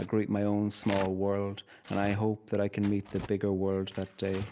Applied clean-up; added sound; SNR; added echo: none; Tearing; 16 dB; none.